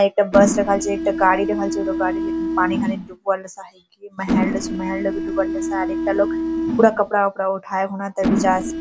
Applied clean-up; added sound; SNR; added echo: none; Mechanisms; 2 dB; none.